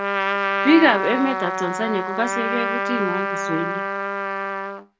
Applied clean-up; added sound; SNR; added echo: none; Trumpet; 1 dB; none.